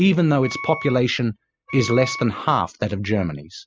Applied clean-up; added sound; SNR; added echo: classical method spectral subtraction.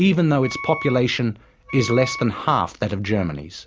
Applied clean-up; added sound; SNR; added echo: none; Wind instrument, woodwind instrument; 13 dB; none.